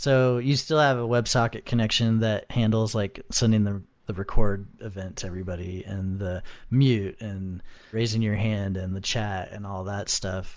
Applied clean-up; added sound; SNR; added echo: none; none; none; none.